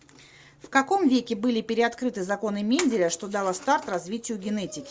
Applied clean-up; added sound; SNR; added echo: none; none; none; none.